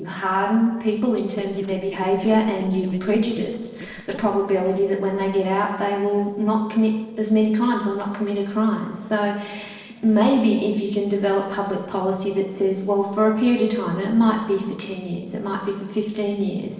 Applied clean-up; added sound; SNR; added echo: neural separator model SepFormer DNS4.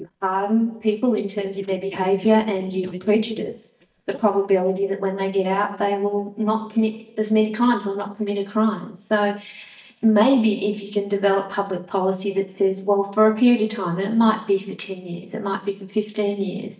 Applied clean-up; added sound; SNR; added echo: neural mask model DeepFilterNet 3.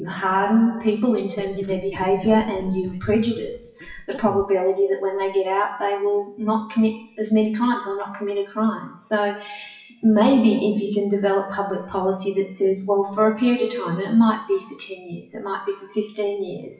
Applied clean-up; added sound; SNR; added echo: classical method WPE with log-MMSE.